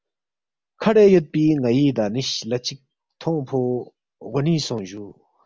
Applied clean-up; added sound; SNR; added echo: none; none; none; none.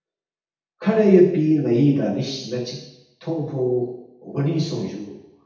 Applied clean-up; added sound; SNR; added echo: none; none; none; reverberation time 0.8 s.